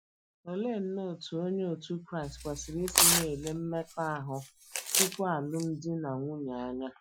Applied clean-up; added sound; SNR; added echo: classical method Wiener filter.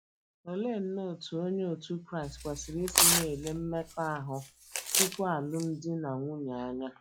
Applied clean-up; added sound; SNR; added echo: classical method log-MMSE.